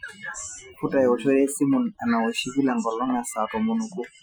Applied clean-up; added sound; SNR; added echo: classical method Wiener filter.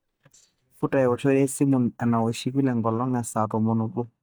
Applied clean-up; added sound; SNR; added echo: neural mask model DeepFilterNet 3.